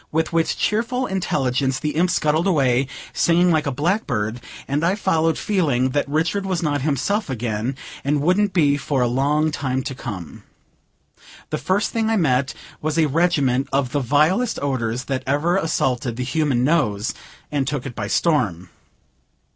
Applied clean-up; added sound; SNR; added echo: none; none; none; none.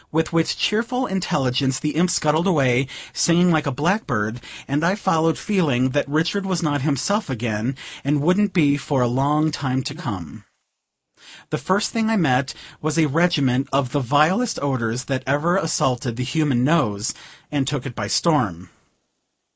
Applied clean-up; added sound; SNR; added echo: neural mask model Resemble Enhance denoiser.